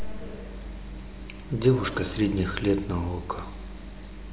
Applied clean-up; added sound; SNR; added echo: none; none; none; none.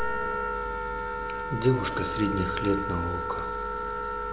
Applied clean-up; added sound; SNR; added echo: none; Wind instrument, woodwind instrument; 1 dB; none.